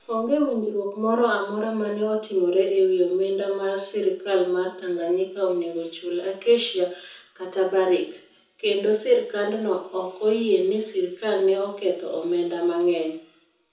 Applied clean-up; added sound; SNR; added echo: none; none; none; reverberation time 0.6 s.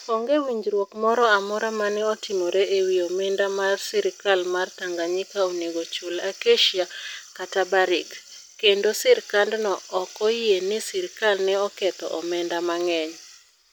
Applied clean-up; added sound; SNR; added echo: none; none; none; none.